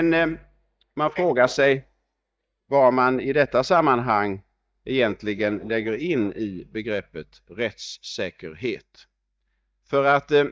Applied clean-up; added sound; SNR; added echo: neural mask model DeepFilterNet 3.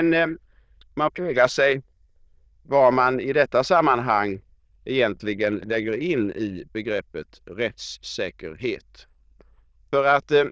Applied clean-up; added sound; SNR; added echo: neural diffusion model UNIVERSE++.